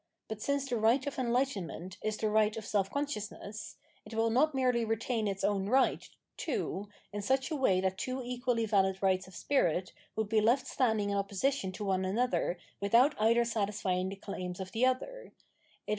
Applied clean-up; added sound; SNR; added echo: none; none; none; none.